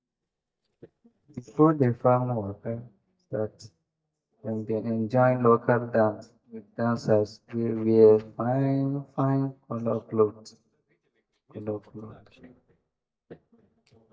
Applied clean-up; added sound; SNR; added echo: neural mask model DeepFilterNet 3.